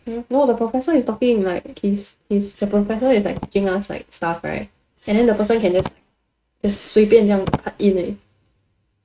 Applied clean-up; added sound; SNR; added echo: neural mask model RNNoise.